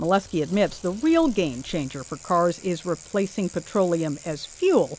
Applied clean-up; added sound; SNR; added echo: none; Bicycle; 19 dB; none.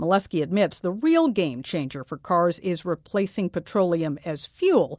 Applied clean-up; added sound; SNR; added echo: none; none; none; none.